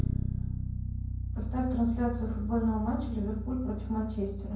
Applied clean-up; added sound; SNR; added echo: none; Bass guitar; 1 dB; reverberation time 0.9 s.